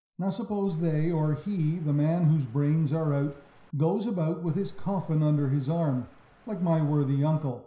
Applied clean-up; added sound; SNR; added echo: none; Cricket; 15 dB; reverberation time 0.5 s.